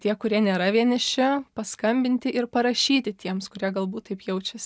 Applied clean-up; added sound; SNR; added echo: none; none; none; none.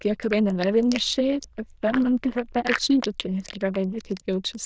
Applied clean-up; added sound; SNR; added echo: neural diffusion model UNIVERSE++.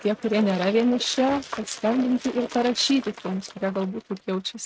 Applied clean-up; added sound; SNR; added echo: neural mask model RNNoise.